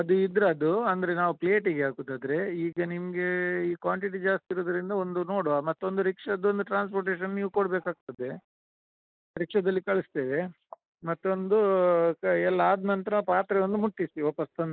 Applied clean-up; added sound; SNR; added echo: neural mask model Resemble Enhance denoiser.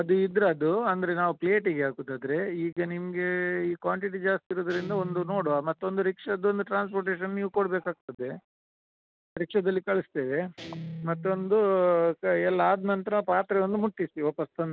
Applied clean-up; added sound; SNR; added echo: none; Guitar; 16 dB; none.